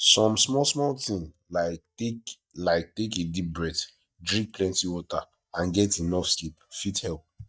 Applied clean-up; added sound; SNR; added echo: neural mask model DeepFilterNet 3.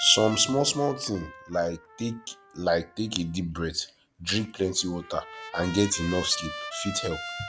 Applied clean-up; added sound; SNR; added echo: none; Trumpet; 13 dB; none.